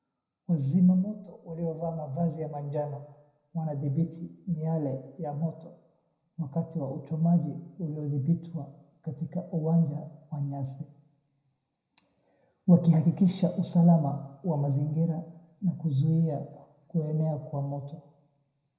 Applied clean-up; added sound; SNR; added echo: none; none; none; reverberation time 0.7 s.